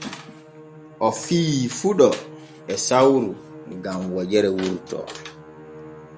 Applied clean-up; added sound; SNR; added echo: none; Musical instrument; 19 dB; none.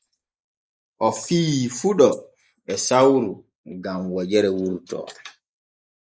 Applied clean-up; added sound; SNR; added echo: neural mask model Resemble Enhance denoiser.